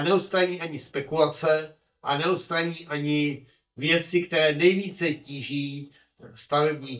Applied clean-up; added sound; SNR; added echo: neural mask model DeepFilterNet 3.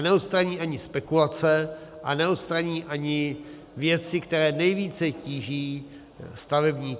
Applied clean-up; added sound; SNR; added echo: none; none; none; none.